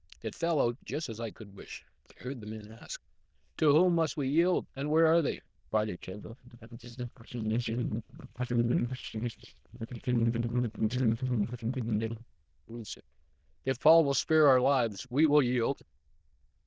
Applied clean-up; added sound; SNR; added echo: neural diffusion model UNIVERSE++.